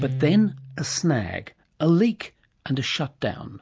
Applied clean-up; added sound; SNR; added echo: none; Guitar; 12 dB; none.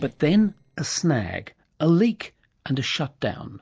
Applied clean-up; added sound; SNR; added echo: neural separator model SepFormer DNS4.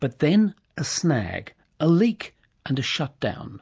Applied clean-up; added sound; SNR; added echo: none; none; none; none.